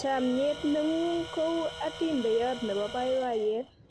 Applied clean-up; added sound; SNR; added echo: none; Tools; 13 dB; none.